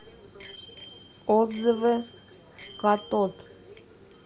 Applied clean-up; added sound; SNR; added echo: none; Bicycle bell; 18 dB; none.